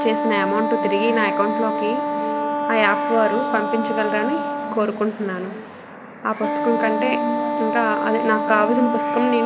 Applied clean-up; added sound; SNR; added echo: none; Wind instrument, woodwind instrument; 2 dB; none.